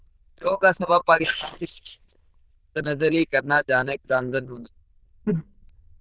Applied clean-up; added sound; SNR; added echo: neural diffusion model UNIVERSE++.